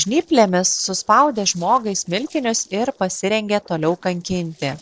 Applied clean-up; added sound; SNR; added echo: neural separator model SepFormer DNS4.